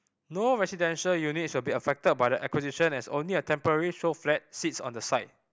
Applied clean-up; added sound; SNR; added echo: none; none; none; none.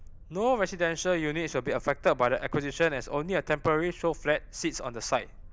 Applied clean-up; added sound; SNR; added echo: none; Boat, Water vehicle; 17 dB; none.